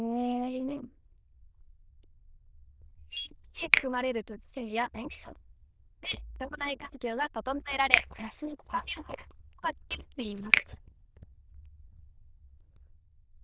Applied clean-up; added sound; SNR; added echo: neural diffusion model UNIVERSE++.